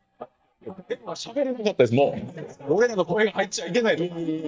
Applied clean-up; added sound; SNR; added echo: neural mask model DeepFilterNet 3.